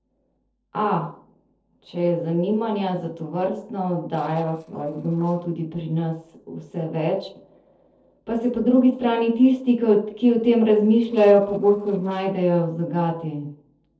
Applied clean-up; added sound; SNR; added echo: neural separator model SepFormer DNS4.